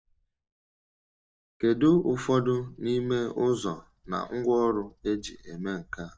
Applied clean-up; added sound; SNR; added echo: neural mask model DeepFilterNet 3.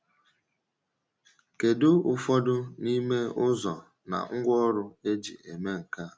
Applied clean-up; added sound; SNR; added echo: none; none; none; none.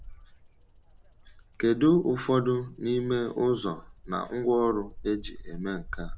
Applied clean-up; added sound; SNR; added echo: none; Bird vocalization, bird call, bird song; 15 dB; none.